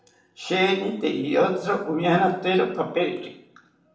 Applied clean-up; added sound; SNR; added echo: none; none; none; reverberation time 0.6 s.